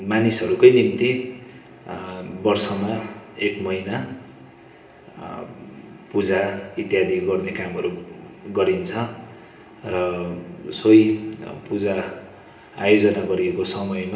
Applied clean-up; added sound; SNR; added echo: none; none; none; reverberation time 1.0 s.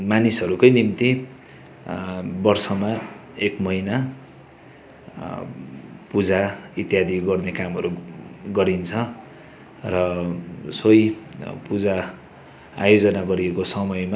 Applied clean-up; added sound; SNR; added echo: none; none; none; none.